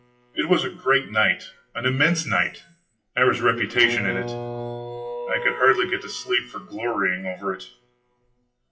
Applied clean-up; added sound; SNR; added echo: classical method WPE with log-MMSE.